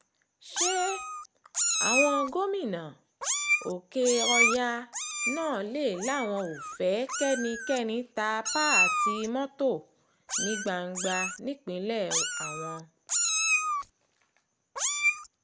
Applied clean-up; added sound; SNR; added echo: none; Meow; -1 dB; none.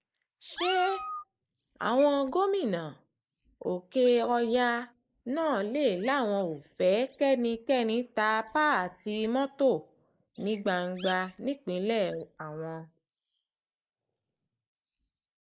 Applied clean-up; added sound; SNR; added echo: neural mask model Resemble Enhance denoiser.